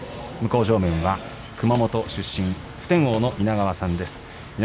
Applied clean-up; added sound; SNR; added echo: none; Water / Mechanisms + Hi-hat; 17 dB; none.